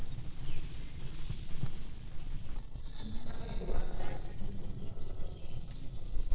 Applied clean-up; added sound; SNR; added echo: neural separator model SepFormer DNS4.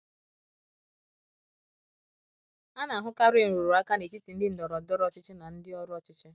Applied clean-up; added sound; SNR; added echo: none; none; none; none.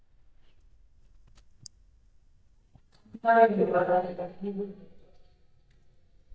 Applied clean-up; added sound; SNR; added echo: neural mask model DeepFilterNet 3.